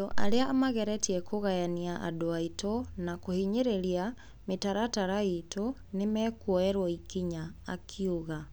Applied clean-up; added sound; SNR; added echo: none; none; none; none.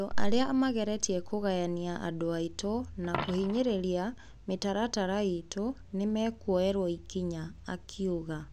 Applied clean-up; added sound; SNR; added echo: none; Coin (dropping); 18 dB; none.